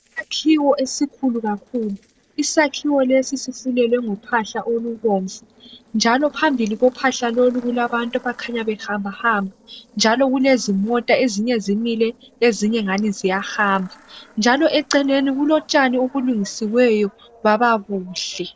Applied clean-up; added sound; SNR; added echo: neural separator model SepFormer DNS4.